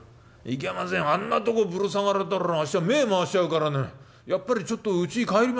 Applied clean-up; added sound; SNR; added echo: none; none; none; none.